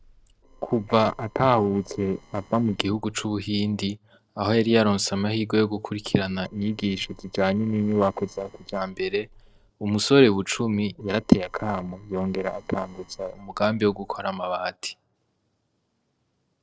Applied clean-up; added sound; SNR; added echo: neural separator model SepFormer DNS4.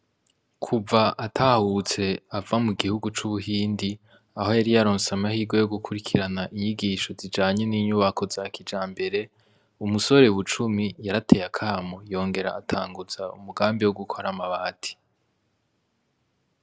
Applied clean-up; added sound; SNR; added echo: none; none; none; none.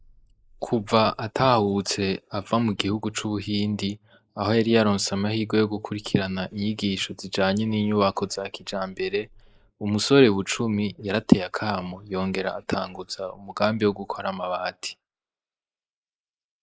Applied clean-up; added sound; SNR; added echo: neural mask model Resemble Enhance denoiser.